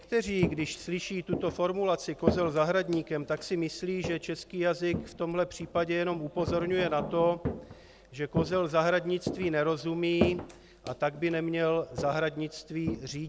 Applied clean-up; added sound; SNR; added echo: none; Knock + Walk, footsteps; 8 dB; none.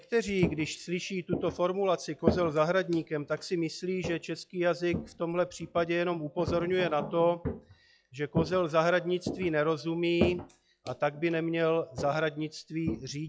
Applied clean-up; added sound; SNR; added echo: classical method log-MMSE.